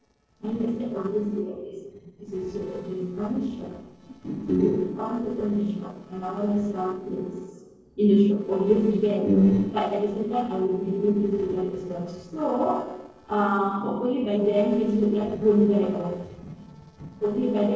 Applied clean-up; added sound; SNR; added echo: neural separator model SepFormer DNS4.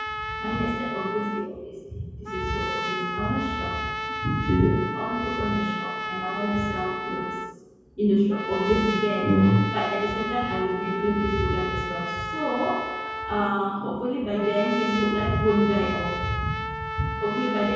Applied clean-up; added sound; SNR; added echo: none; Trumpet; 5 dB; reverberation time 1.2 s.